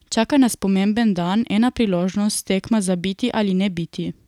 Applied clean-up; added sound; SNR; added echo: none; none; none; none.